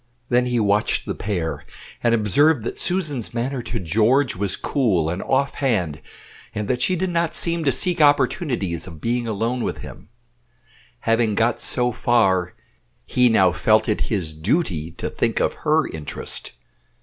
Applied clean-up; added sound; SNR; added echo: none; none; none; none.